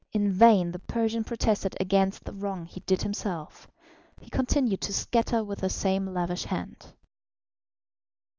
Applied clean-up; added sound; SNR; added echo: none; none; none; none.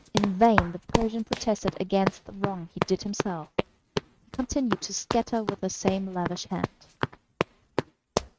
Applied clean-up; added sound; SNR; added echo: neural mask model RNNoise.